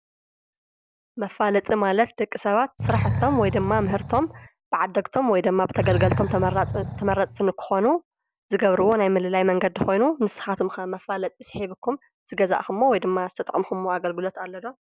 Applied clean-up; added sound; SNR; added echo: none; Animal; 4 dB; none.